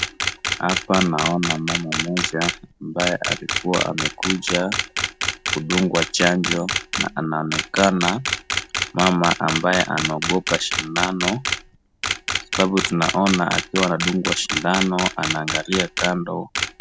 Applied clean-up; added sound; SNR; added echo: none; Camera; 2 dB; none.